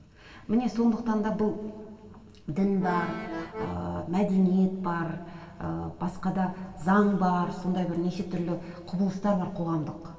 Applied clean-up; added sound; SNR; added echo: none; Accordion; 8 dB; reverberation time 1.9 s.